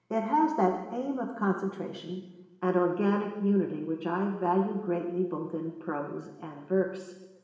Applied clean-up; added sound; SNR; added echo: none; none; none; reverberation time 0.9 s.